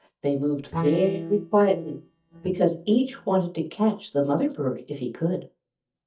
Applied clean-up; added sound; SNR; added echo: neural mask model DeepFilterNet 3.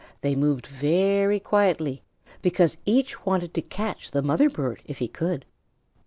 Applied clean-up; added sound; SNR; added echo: none; none; none; none.